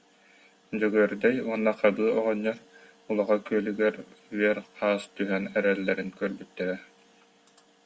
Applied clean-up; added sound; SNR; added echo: none; none; none; none.